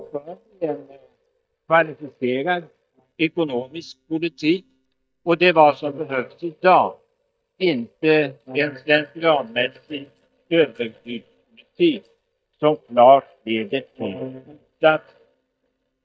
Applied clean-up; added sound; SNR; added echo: neural mask model DeepFilterNet 3.